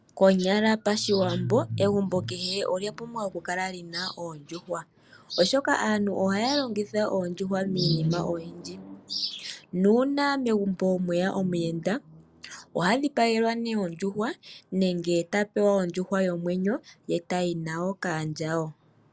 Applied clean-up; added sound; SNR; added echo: none; none; none; none.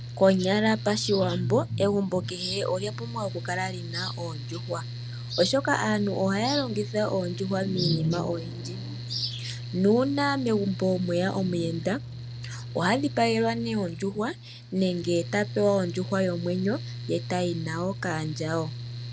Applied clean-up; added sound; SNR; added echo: none; Mechanical fan; 9 dB; none.